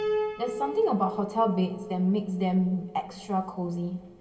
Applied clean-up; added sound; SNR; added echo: none; Piano; 8 dB; reverberation time 1.5 s.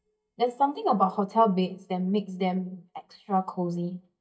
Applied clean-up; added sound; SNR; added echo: neural mask model DeepFilterNet 3.